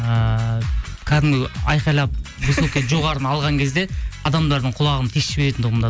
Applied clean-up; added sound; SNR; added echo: none; none; none; none.